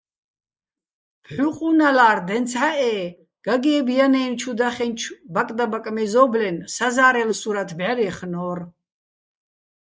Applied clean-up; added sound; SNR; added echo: neural mask model Resemble Enhance denoiser.